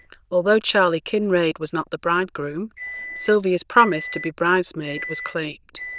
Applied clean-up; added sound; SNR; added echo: neural diffusion model UNIVERSE++.